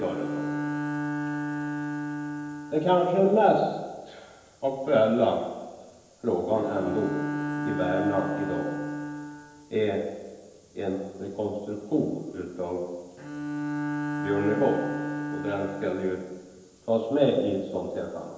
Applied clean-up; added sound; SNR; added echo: none; Bowed string instrument; 6 dB; reverberation time 1.0 s.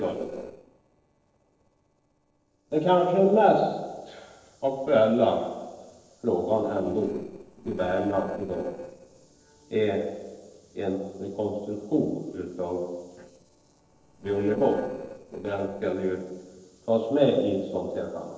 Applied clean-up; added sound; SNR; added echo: neural separator model SepFormer DNS4.